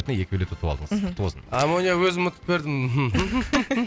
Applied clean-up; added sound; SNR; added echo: none; none; none; none.